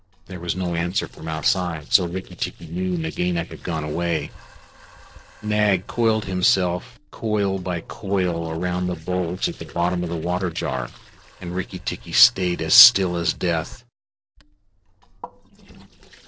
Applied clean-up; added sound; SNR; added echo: neural separator model SepFormer DNS4.